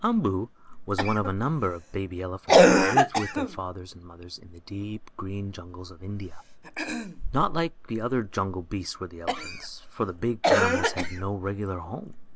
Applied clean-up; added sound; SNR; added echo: none; Cough; -3 dB; none.